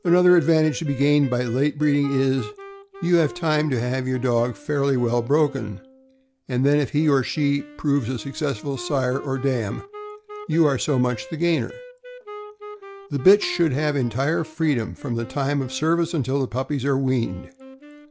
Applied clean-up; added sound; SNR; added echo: none; Wind instrument, woodwind instrument; 18 dB; none.